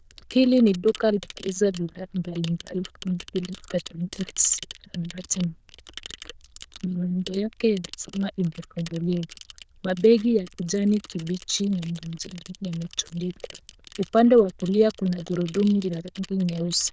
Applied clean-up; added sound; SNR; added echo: neural diffusion model UNIVERSE++.